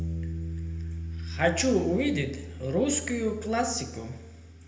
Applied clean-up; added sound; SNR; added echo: none; Bass guitar; 7 dB; reverberation time 0.7 s.